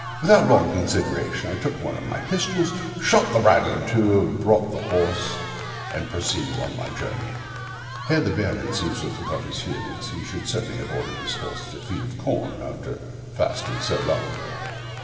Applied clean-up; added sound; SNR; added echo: none; Cheering; 13 dB; reverberation time 2.5 s.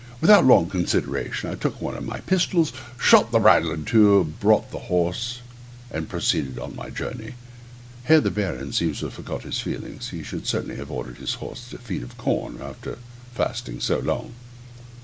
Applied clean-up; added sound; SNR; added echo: none; none; none; none.